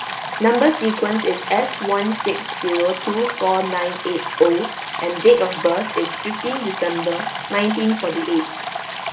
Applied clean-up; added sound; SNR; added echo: none; Stream; 7 dB; none.